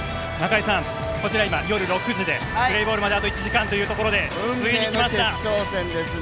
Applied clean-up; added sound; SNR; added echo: none; Slam; 18 dB; none.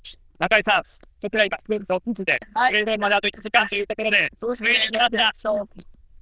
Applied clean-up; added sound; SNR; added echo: neural diffusion model UNIVERSE++.